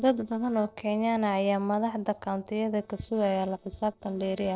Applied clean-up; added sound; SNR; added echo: neural separator model SepFormer DNS4.